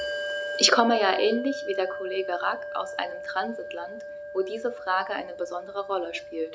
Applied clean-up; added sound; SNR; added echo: none; Bell; 8 dB; none.